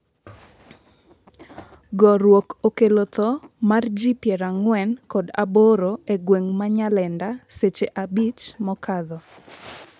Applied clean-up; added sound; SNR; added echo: none; none; none; none.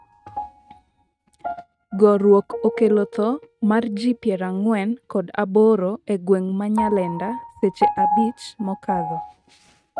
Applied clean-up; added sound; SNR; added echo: neural mask model RNNoise.